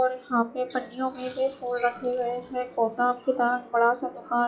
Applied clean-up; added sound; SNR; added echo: classical method log-MMSE.